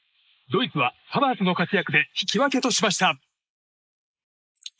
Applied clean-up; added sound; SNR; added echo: neural mask model Resemble Enhance denoiser.